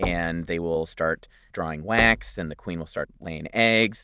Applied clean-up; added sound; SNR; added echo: none; Knock / Wood / Percussion; 11 dB; none.